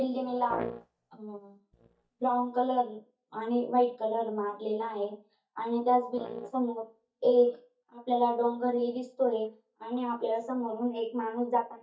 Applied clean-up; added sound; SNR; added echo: neural mask model DeepFilterNet 3.